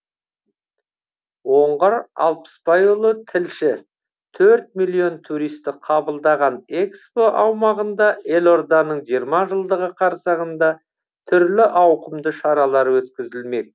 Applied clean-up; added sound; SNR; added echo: none; none; none; none.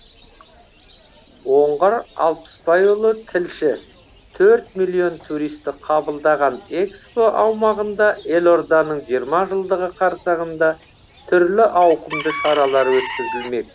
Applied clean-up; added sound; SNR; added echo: none; Bird / Chicken, rooster; 18 dB; none.